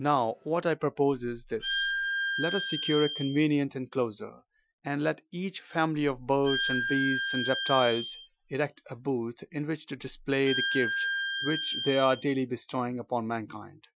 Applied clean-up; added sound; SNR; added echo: classical method Wiener filter.